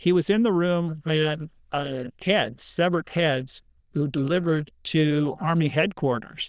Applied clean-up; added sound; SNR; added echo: neural diffusion model UNIVERSE++.